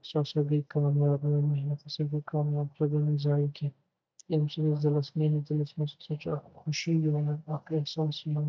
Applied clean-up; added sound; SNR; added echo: neural mask model DeepFilterNet 3.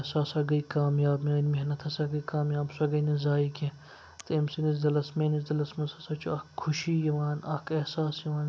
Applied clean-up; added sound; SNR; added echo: none; none; none; none.